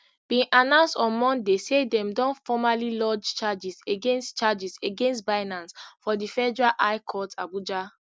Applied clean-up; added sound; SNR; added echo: none; none; none; none.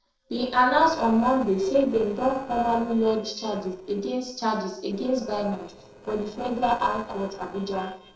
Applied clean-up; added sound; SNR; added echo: neural separator model SepFormer DNS4.